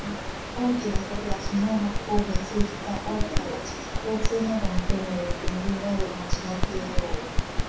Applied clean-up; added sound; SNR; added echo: none; Crackle; -2 dB; reverberation time 0.7 s.